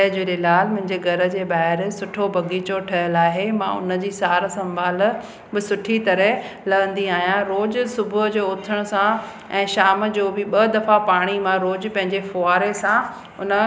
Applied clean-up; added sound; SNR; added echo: none; none; none; none.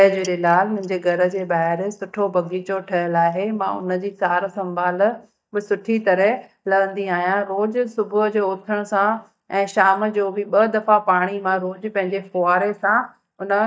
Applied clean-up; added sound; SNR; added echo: neural mask model DeepFilterNet 3.